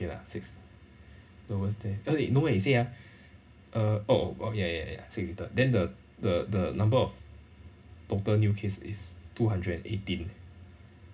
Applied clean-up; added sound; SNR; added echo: none; none; none; reverberation time 0.4 s.